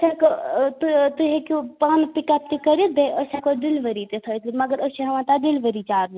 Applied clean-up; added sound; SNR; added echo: none; none; none; none.